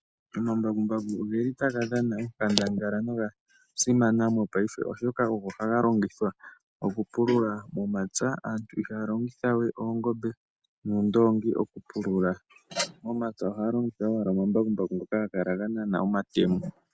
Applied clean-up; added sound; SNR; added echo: none; none; none; none.